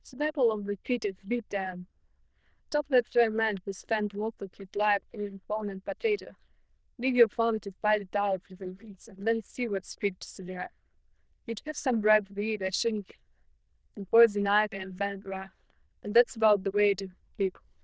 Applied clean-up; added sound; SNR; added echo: neural diffusion model UNIVERSE++.